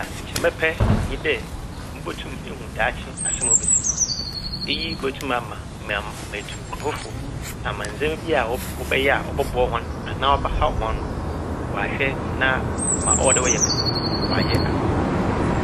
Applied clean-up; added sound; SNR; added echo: none; Chirp, tweet; -2 dB; none.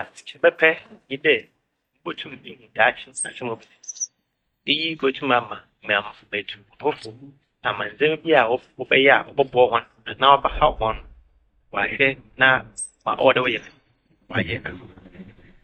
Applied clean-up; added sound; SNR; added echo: neural mask model DeepFilterNet 3.